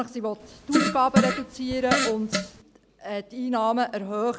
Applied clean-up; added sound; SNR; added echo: none; Fart; -1 dB; none.